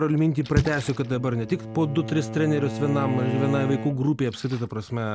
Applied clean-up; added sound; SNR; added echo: none; Bowed string instrument + Splash, splatter; 7 dB; none.